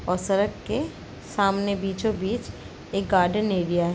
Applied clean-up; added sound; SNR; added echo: none; none; none; none.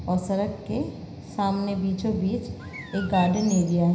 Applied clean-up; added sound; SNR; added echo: none; Bird; 14 dB; reverberation time 0.9 s.